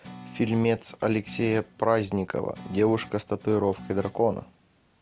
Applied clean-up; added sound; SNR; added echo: none; Guitar; 19 dB; none.